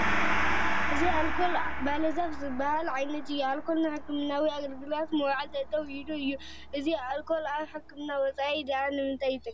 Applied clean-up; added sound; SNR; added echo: none; Gong; 0 dB; none.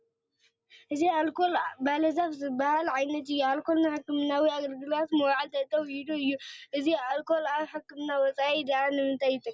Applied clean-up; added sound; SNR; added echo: none; none; none; none.